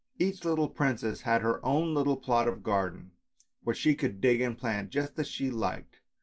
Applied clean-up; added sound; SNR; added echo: none; none; none; none.